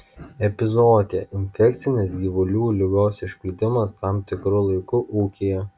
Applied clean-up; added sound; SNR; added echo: none; none; none; none.